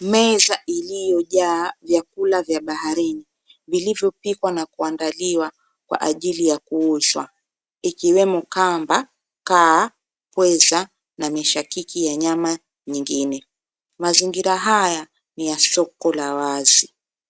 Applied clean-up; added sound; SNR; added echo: none; none; none; none.